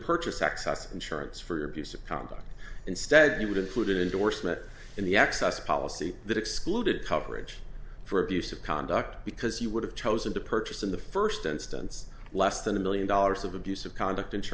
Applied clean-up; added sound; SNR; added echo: none; none; none; none.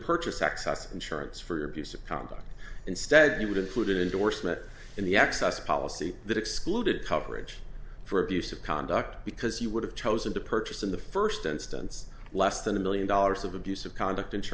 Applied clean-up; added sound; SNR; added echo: none; Bowed string instrument; 19 dB; none.